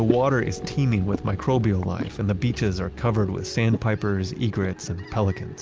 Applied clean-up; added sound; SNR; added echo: none; none; none; none.